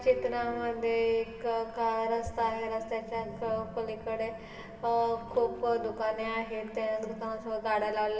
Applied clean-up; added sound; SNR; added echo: none; Train; 18 dB; reverberation time 2.0 s.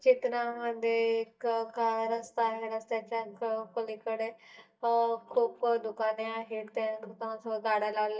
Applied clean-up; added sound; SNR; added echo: neural mask model DeepFilterNet 3.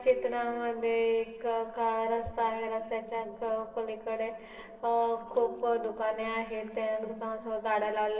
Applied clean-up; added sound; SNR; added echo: neural separator model SepFormer DNS4.